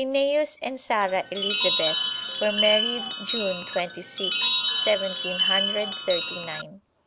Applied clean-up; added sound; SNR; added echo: none; Chime; -1 dB; none.